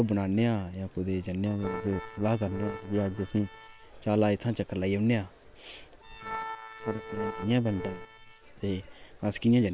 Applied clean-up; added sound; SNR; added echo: neural separator model SepFormer WHAM!.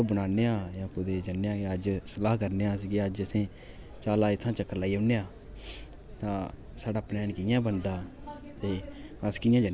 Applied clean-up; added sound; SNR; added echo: none; none; none; none.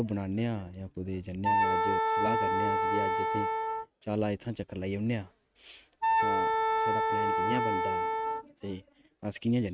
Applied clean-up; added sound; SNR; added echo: neural mask model RNNoise.